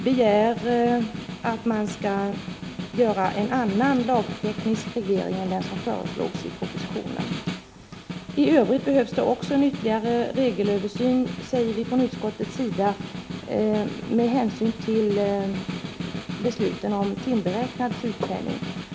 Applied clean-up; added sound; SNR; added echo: none; Snare drum; 9 dB; reverberation time 0.5 s.